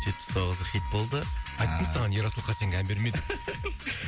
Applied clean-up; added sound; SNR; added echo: none; Wind instrument, woodwind instrument; 17 dB; none.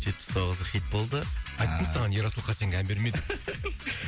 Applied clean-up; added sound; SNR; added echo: none; none; none; none.